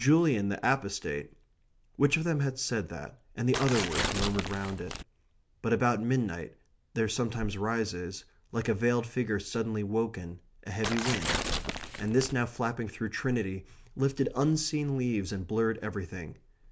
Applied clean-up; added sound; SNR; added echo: none; Tearing; 3 dB; none.